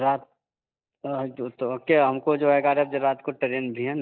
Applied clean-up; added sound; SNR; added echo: neural mask model DeepFilterNet 3.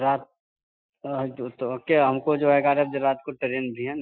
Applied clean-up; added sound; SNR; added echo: classical method Wiener filter.